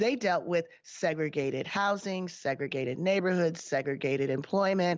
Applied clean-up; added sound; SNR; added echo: none; none; none; none.